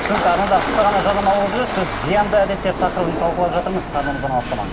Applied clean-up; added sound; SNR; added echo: none; Rattle / Chatter / Hiss / Engine / Mechanisms; 6 dB; reverberation time 0.8 s.